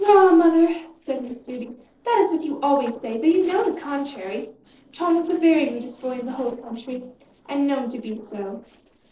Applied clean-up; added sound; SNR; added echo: neural separator model SepFormer DNS4.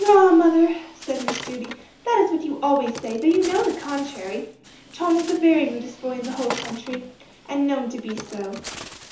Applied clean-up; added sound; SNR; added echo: none; Bird; 16 dB; reverberation time 0.6 s.